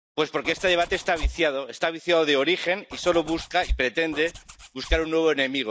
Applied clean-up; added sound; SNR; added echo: neural mask model DeepFilterNet 3.